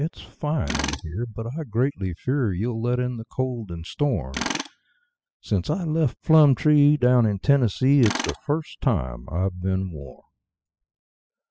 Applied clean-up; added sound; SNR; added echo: classical method spectral subtraction.